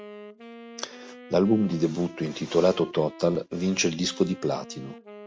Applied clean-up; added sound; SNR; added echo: none; Wind instrument, woodwind instrument; 18 dB; none.